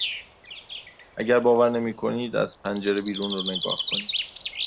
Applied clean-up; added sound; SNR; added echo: none; Bird; 5 dB; none.